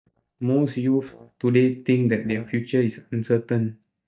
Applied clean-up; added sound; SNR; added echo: neural mask model DeepFilterNet 3.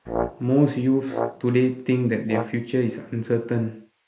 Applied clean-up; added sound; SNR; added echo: neural mask model Resemble Enhance denoiser.